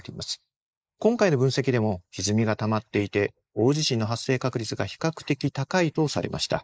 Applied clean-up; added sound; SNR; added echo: neural mask model Resemble Enhance denoiser.